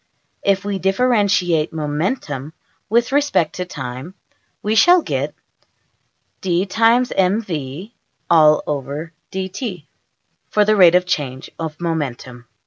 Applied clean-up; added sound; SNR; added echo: none; none; none; none.